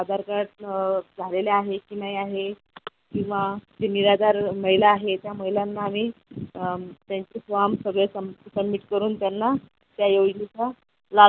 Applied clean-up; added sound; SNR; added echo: none; none; none; none.